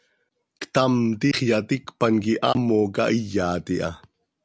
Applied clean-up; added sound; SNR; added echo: none; none; none; none.